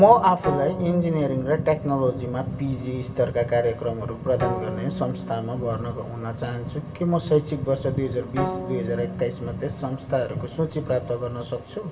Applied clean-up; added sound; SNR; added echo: none; Bowed string instrument; 11 dB; reverberation time 2.0 s.